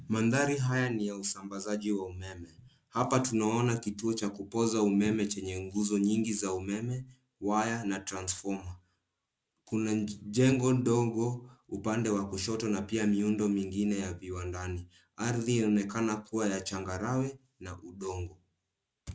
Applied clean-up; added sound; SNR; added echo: none; none; none; none.